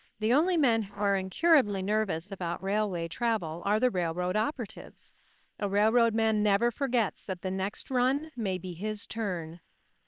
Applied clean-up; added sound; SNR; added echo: neural separator model SepFormer WHAM!.